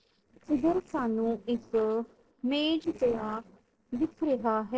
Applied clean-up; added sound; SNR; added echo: neural separator model SepFormer DNS4.